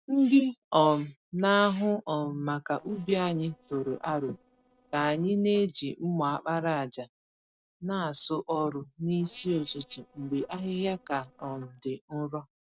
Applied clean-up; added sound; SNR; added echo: neural separator model SepFormer DNS4.